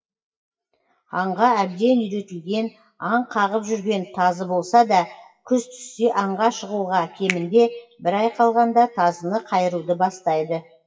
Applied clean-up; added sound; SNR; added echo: classical method WPE with log-MMSE.